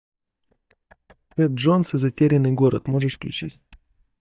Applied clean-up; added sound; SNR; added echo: neural mask model DeepFilterNet 3.